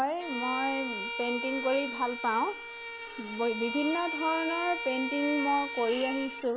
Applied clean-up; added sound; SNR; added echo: none; Bowed string instrument; 6 dB; none.